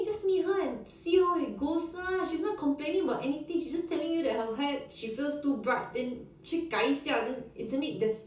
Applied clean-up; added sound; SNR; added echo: none; none; none; reverberation time 0.6 s.